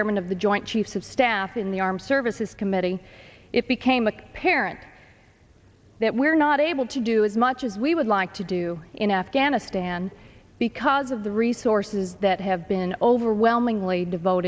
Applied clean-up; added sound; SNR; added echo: none; none; none; none.